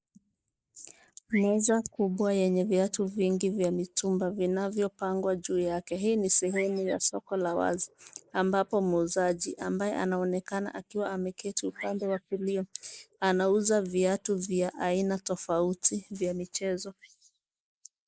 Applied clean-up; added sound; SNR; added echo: neural mask model Resemble Enhance denoiser.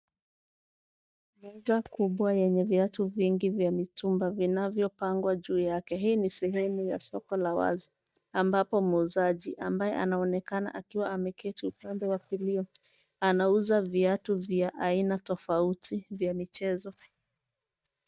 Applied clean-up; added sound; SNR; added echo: neural mask model DeepFilterNet 3.